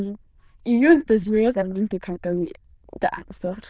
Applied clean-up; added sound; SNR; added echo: neural diffusion model UNIVERSE++.